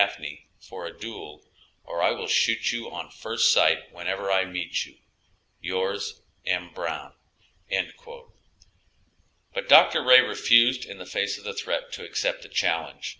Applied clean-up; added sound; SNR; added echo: none; none; none; none.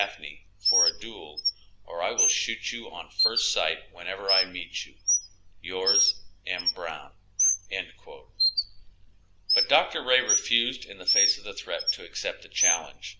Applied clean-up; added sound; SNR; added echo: none; Bird; -3 dB; none.